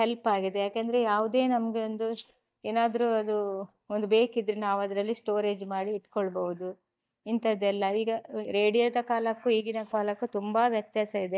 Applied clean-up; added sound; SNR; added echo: neural mask model DeepFilterNet 3.